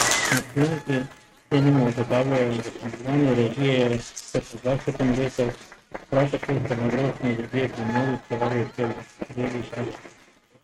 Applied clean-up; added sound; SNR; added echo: neural mask model RNNoise.